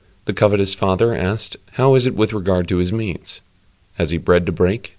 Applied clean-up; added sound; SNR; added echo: none; none; none; none.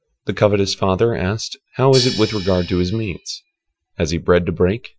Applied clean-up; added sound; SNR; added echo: classical method Wiener filter.